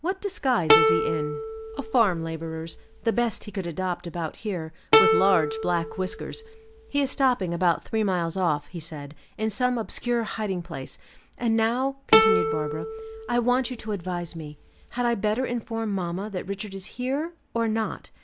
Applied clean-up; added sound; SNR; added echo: none; Plucked string instrument; -1 dB; none.